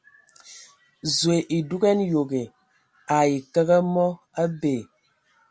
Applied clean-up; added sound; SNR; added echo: none; none; none; none.